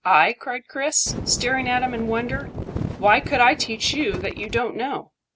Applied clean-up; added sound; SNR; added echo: none; Wind; 9 dB; none.